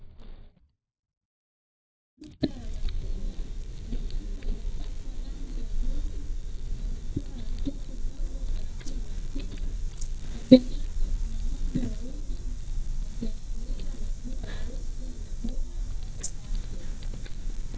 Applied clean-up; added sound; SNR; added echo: neural mask model DeepFilterNet 3.